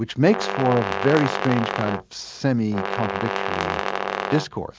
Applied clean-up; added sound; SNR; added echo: none; Brass instrument; 3 dB; none.